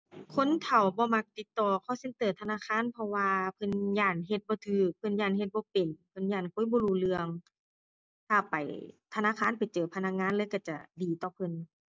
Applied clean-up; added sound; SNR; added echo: none; none; none; none.